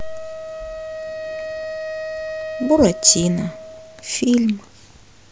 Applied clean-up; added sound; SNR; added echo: none; Wind instrument, woodwind instrument; 9 dB; none.